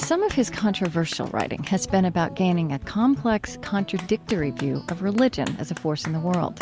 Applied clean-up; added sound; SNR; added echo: none; Clapping; 19 dB; none.